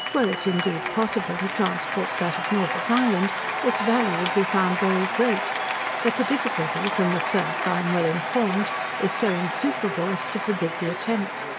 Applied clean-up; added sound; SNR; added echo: none; Applause / Cheering; 2 dB; none.